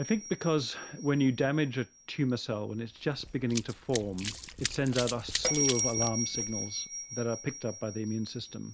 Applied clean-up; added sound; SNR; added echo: none; Run + Bell; 6 dB; none.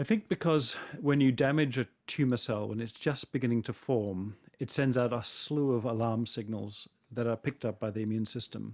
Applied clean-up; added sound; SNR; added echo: none; none; none; none.